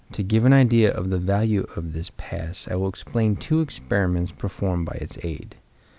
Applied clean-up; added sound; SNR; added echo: none; none; none; none.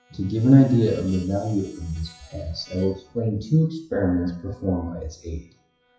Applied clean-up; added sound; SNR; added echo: classical method WPE with log-MMSE.